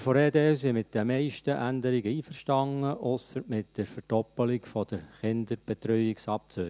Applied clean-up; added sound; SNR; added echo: none; none; none; none.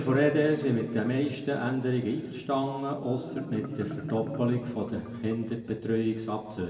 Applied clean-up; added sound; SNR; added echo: none; Marimba, xylophone; 13 dB; reverberation time 1.6 s.